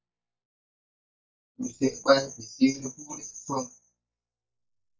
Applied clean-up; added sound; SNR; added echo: neural mask model DeepFilterNet 3.